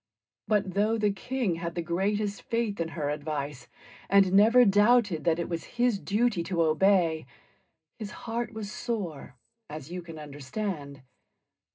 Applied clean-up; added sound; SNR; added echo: none; none; none; reverberation time 0.2 s.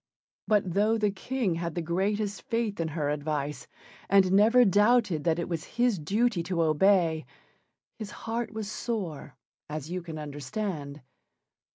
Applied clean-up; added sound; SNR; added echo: none; none; none; none.